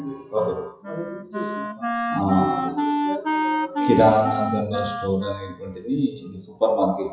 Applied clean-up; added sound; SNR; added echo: classical method WPE with log-MMSE.